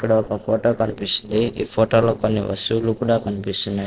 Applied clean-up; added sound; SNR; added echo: neural separator model SepFormer DNS4.